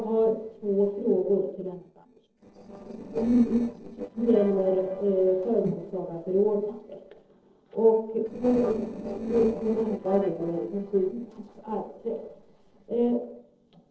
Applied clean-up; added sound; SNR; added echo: neural separator model SepFormer DNS4.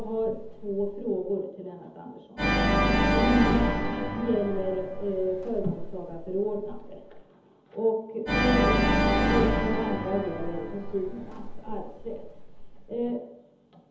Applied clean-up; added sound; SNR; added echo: none; Organ; -2 dB; reverberation time 0.8 s.